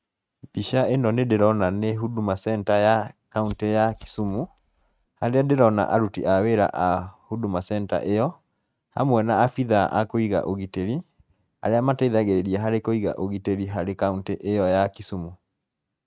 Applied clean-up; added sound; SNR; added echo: neural mask model RNNoise.